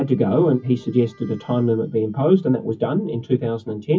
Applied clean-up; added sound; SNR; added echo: classical method WPE with log-MMSE.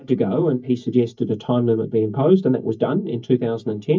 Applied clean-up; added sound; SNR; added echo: neural mask model DeepFilterNet 3.